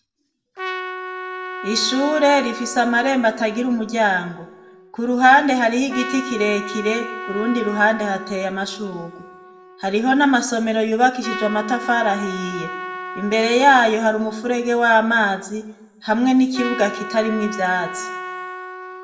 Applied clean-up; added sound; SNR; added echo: none; Trumpet; 12 dB; reverberation time 0.7 s.